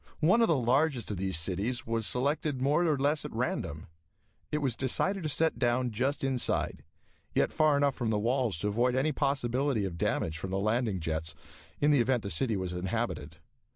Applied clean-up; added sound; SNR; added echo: none; none; none; none.